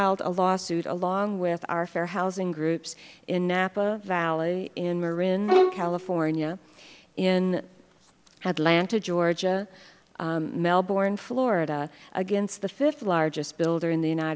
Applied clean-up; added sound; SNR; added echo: none; Bowed string instrument; -3 dB; none.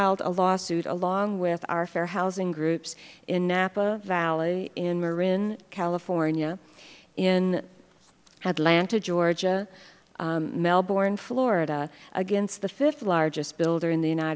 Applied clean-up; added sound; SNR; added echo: none; none; none; none.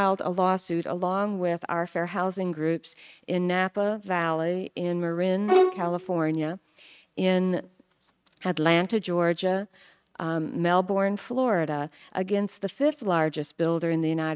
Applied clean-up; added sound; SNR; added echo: neural mask model RNNoise.